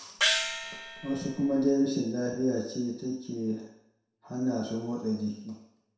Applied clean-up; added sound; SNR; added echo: none; Gong; 0 dB; reverberation time 0.7 s.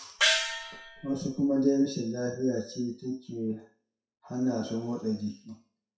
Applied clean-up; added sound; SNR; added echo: classical method WPE with log-MMSE.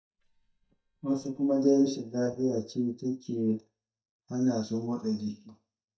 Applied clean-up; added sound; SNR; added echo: neural mask model DeepFilterNet 3.